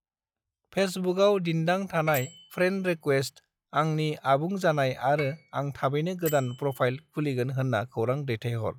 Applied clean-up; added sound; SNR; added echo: classical method log-MMSE.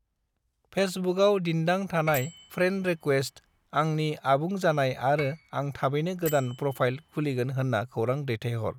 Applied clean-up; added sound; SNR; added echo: none; Bell + Piano; 19 dB; none.